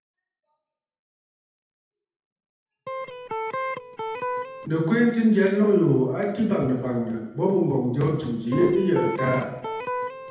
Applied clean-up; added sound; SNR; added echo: none; Electric guitar; 6 dB; reverberation time 0.8 s.